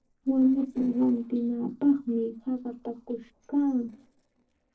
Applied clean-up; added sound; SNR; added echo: neural separator model SepFormer DNS4.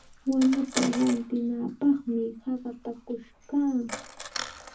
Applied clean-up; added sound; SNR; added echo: none; Coin (dropping); 12 dB; reverberation time 0.3 s.